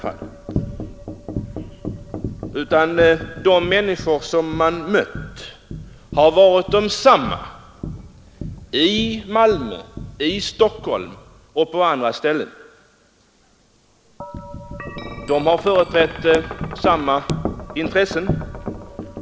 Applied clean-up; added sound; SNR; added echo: none; Wind chime; 11 dB; none.